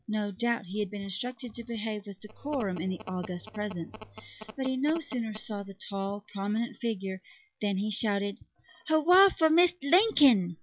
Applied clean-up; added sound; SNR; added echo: classical method log-MMSE.